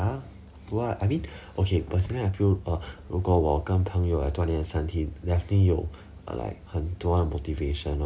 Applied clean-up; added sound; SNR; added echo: none; none; none; none.